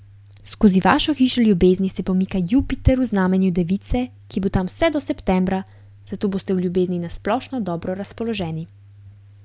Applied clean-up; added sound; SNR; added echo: none; none; none; none.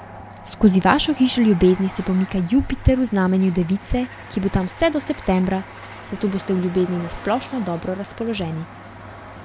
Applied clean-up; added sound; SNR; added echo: none; Train; 18 dB; none.